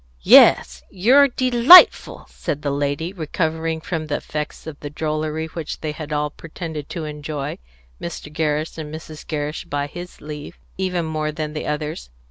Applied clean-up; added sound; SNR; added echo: none; none; none; none.